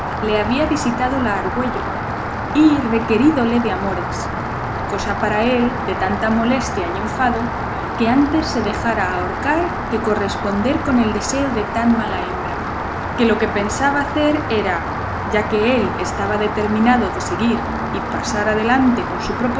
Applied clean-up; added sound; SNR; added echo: none; Rain; 4 dB; none.